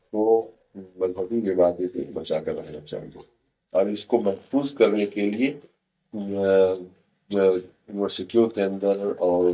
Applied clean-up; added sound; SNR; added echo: neural mask model DeepFilterNet 3.